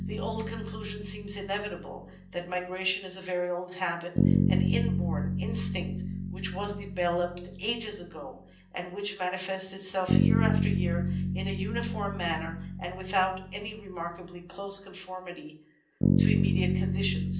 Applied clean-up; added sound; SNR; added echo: none; Bass guitar; -4 dB; reverberation time 0.6 s.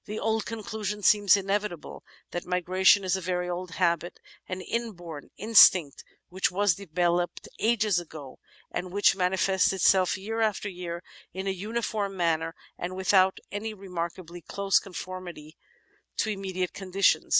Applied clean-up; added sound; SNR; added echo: none; none; none; none.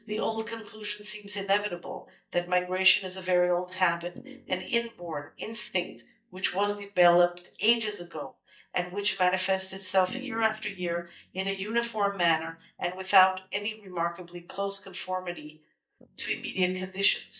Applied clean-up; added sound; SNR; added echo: neural mask model DeepFilterNet 3.